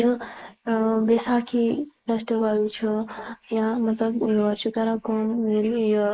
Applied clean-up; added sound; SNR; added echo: neural mask model Resemble Enhance denoiser.